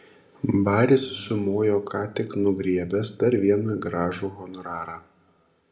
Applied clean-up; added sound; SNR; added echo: none; none; none; reverberation time 1.4 s.